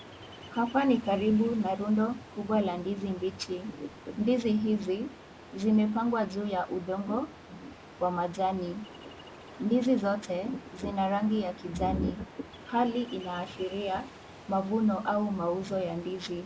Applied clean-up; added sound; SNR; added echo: none; Ocean; 18 dB; none.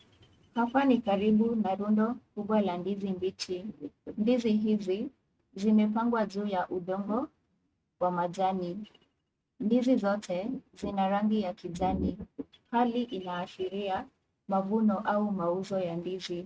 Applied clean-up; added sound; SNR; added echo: neural mask model RNNoise.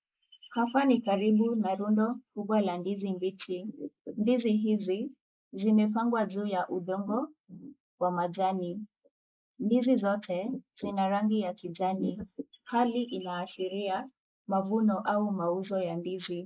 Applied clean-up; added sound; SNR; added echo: neural mask model Resemble Enhance denoiser.